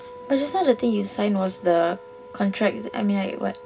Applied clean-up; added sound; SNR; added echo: none; Wind instrument, woodwind instrument; 18 dB; reverberation time 0.4 s.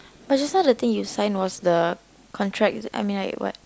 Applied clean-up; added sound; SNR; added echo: none; none; none; none.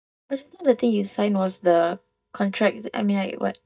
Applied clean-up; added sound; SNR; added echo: neural mask model DeepFilterNet 3.